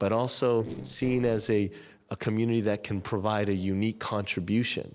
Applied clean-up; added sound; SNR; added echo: neural separator model SepFormer DNS4.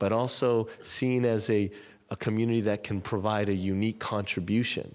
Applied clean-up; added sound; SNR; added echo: none; none; none; none.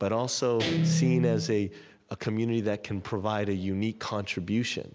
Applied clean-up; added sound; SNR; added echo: none; Guitar; 1 dB; none.